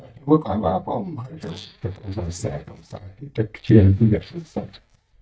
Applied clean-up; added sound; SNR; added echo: neural mask model DeepFilterNet 3.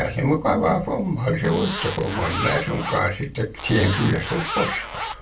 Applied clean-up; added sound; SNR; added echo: none; Zipper (clothing); 6 dB; reverberation time 0.2 s.